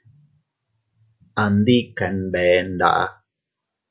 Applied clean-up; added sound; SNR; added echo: none; none; none; none.